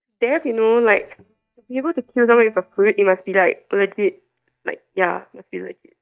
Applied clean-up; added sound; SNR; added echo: neural mask model DeepFilterNet 3.